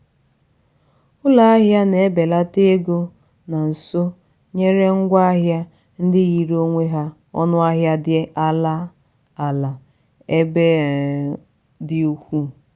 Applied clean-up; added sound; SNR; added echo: none; none; none; none.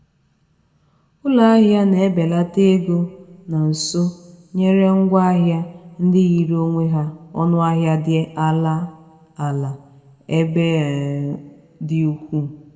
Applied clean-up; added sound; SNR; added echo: none; none; none; reverberation time 1.0 s.